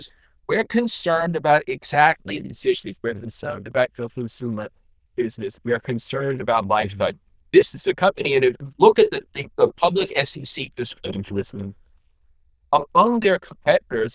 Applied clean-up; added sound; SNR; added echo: neural diffusion model UNIVERSE++.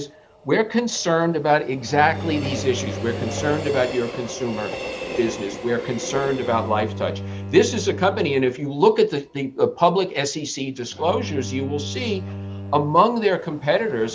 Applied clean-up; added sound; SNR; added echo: none; Train + Bowed string instrument; 10 dB; none.